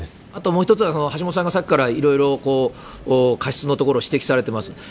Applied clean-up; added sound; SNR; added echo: none; none; none; none.